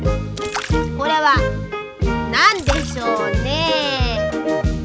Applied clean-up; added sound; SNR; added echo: none; Splash, splatter; 16 dB; none.